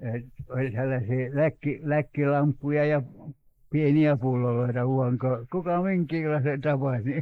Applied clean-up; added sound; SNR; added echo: neural mask model Resemble Enhance denoiser.